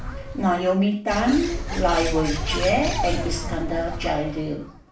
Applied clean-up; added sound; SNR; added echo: none; Bird; 5 dB; reverberation time 0.4 s.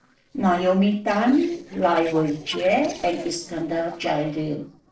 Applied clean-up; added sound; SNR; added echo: neural separator model SepFormer DNS4.